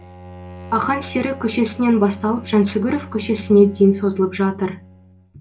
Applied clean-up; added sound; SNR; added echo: none; Bowed string instrument; 17 dB; reverberation time 0.2 s.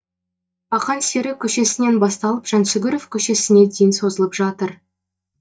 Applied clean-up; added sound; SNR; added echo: neural mask model DeepFilterNet 3.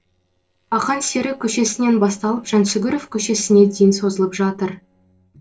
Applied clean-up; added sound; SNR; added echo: neural separator model SepFormer DNS4.